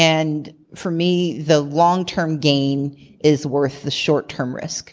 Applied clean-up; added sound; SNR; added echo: none; none; none; none.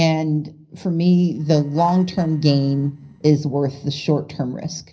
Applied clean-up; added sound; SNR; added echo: neural separator model SepFormer DNS4.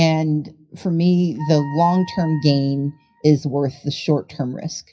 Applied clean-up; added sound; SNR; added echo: classical method WPE with log-MMSE.